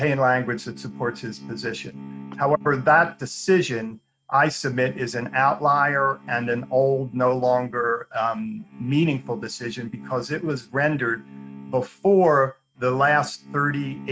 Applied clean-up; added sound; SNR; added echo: neural mask model RNNoise.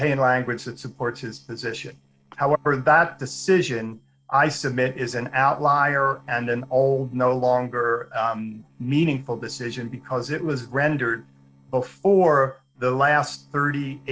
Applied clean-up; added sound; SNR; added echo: neural separator model SepFormer DNS4.